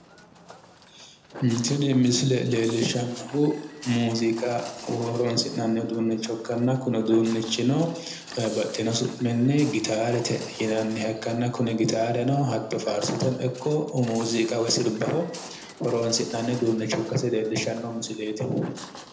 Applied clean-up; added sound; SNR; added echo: none; Walk, footsteps; 18 dB; reverberation time 0.7 s.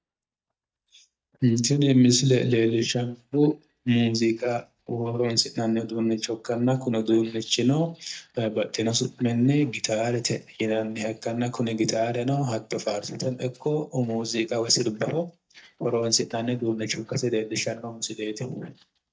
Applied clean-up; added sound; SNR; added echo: neural mask model DeepFilterNet 3.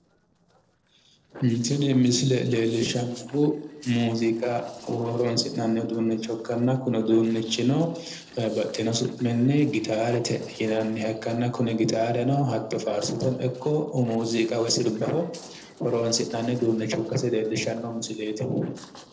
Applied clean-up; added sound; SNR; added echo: neural separator model SepFormer DNS4.